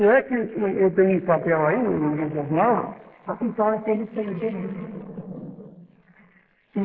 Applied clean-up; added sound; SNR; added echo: neural mask model Resemble Enhance denoiser.